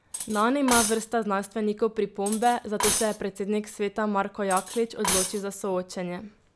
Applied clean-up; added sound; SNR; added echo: none; Cutlery, silverware; 4 dB; none.